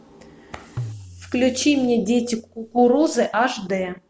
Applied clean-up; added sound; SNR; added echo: none; Tabla; 16 dB; none.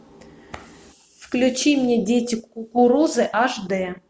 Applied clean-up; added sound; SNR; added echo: none; none; none; none.